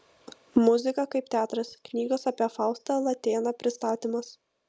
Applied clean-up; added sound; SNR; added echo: none; none; none; none.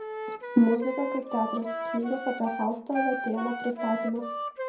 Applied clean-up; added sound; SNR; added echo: none; Wind instrument, woodwind instrument; 6 dB; reverberation time 0.5 s.